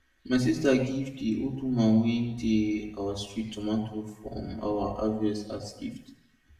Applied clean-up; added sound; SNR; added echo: none; none; none; reverberation time 0.8 s.